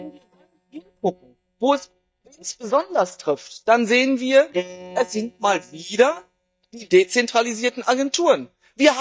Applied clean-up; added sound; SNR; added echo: neural mask model DeepFilterNet 3.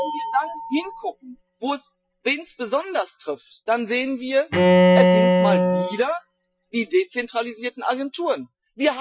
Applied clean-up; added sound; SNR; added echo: classical method Wiener filter.